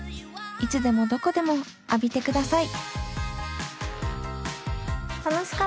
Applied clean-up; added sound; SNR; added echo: none; none; none; none.